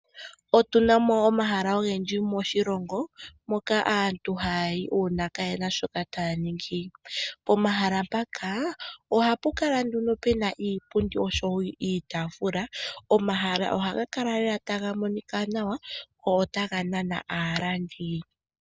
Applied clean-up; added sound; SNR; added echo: none; none; none; none.